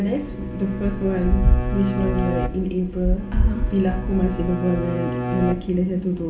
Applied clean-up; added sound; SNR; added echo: none; Bowed string instrument; 9 dB; reverberation time 0.5 s.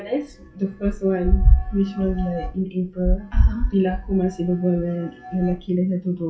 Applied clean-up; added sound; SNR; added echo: classical method WPE with log-MMSE.